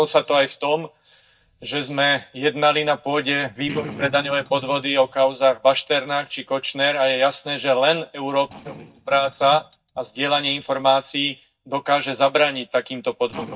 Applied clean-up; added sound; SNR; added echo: neural mask model DeepFilterNet 3.